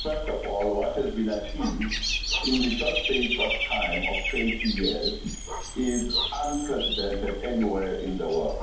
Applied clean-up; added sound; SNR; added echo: none; Bird / Dog; 2 dB; reverberation time 0.6 s.